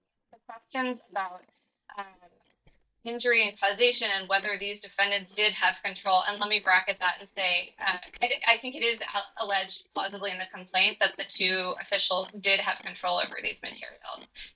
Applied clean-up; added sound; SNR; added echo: neural mask model DeepFilterNet 3.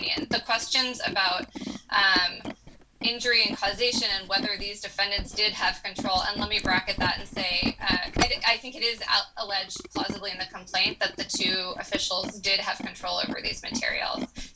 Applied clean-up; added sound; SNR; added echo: none; Tools; 8 dB; reverberation time 0.2 s.